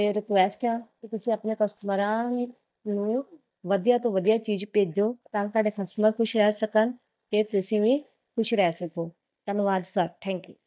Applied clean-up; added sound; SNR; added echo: neural mask model DeepFilterNet 3.